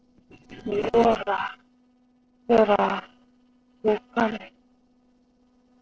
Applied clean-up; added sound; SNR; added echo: neural separator model SepFormer DNS4.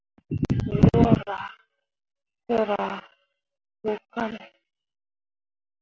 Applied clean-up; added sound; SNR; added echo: none; none; none; none.